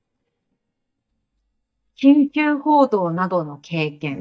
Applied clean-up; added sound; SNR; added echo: neural mask model DeepFilterNet 3.